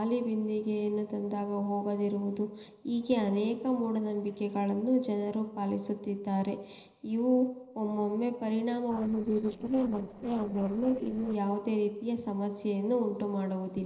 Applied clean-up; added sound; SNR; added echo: neural separator model SepFormer DNS4.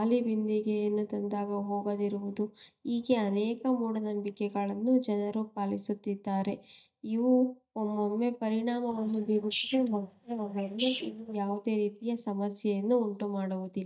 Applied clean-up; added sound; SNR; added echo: neural mask model DeepFilterNet 3.